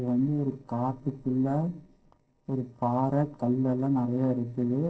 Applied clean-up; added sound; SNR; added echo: neural separator model SepFormer DNS4.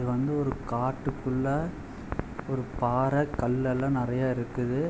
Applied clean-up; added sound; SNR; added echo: none; none; none; none.